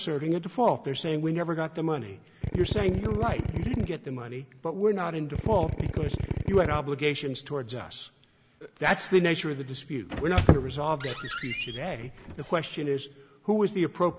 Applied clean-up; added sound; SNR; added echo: none; Drill + Squeak; 0 dB; none.